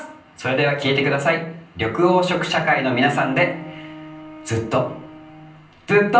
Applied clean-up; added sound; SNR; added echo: none; Bowed string instrument; 17 dB; reverberation time 0.6 s.